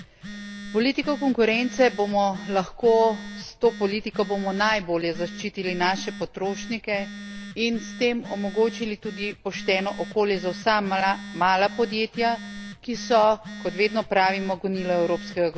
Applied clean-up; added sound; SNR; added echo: none; Telephone; 14 dB; none.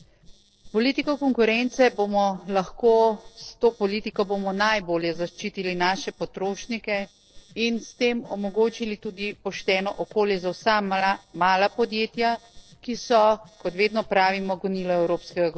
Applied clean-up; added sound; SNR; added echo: neural separator model SepFormer DNS4.